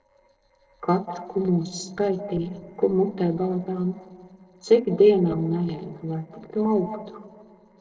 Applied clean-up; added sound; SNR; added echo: neural separator model SepFormer DNS4.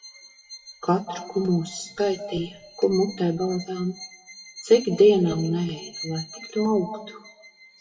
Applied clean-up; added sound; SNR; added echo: classical method WPE with log-MMSE.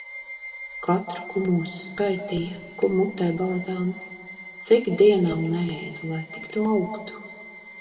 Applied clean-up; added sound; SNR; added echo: none; Bowed string instrument; 10 dB; reverberation time 1.6 s.